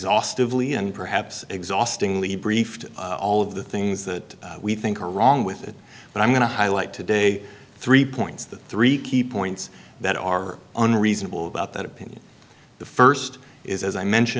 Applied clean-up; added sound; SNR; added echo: none; none; none; none.